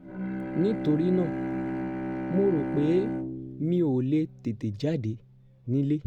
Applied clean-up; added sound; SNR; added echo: none; Bowed string instrument; 6 dB; none.